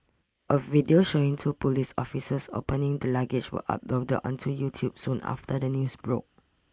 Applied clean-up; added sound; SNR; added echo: neural mask model Resemble Enhance denoiser.